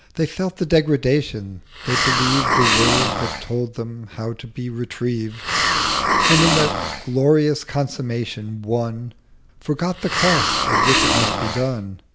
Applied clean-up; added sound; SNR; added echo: none; Hiss; -1 dB; none.